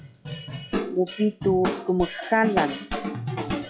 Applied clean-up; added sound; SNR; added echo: classical method log-MMSE.